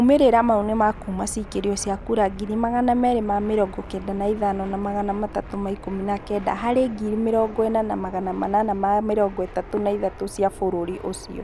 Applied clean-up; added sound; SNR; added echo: none; Fixed-wing aircraft, airplane; 15 dB; none.